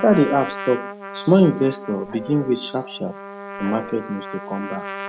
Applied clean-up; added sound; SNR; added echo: none; Dog + Trumpet; 12 dB; none.